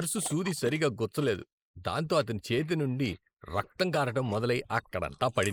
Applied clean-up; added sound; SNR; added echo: neural mask model Resemble Enhance denoiser.